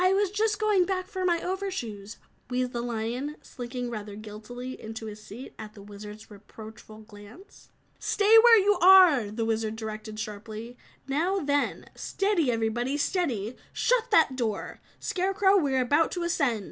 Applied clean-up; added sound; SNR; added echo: none; none; none; none.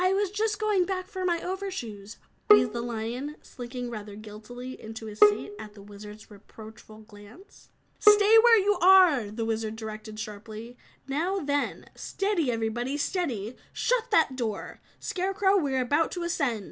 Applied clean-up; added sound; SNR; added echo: none; Bowed string instrument; 0 dB; none.